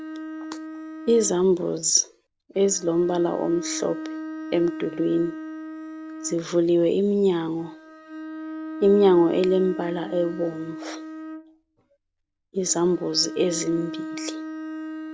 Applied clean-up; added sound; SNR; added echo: none; Bowed string instrument; 11 dB; none.